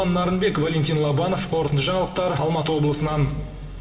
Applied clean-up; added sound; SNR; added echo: none; Engine; 15 dB; reverberation time 2.5 s.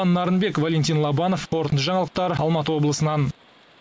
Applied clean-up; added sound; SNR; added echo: none; none; none; none.